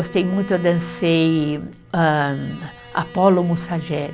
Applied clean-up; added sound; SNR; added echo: none; Bowed string instrument; 19 dB; none.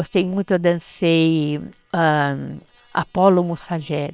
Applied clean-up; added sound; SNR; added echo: neural separator model SepFormer WHAM!.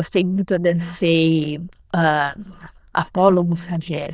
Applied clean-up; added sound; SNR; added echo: neural diffusion model UNIVERSE++.